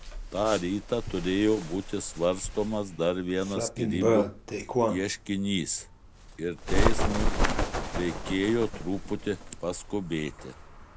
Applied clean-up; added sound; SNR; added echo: none; Bird; 0 dB; none.